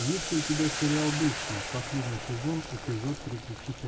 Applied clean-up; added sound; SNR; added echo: none; Boiling; 5 dB; none.